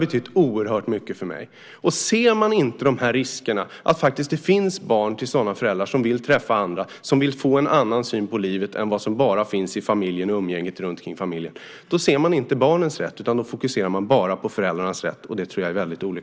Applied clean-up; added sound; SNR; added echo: none; none; none; none.